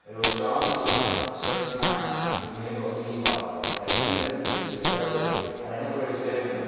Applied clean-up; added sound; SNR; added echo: none; Fart; -2 dB; reverberation time 2.2 s.